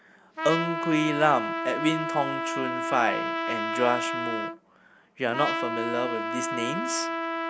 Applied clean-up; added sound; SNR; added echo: none; Trumpet; 2 dB; none.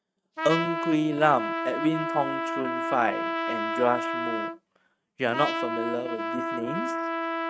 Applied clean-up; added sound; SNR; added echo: neural mask model RNNoise.